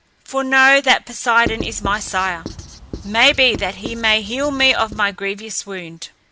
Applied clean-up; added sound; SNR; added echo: none; Writing; 12 dB; none.